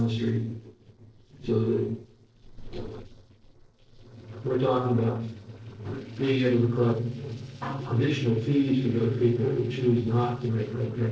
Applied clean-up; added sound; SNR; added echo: neural separator model SepFormer DNS4.